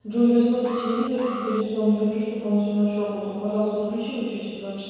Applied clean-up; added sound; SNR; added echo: none; Alarm; 13 dB; reverberation time 1.9 s.